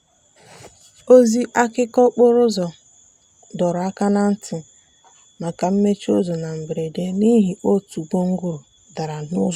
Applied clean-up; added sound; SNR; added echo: none; none; none; none.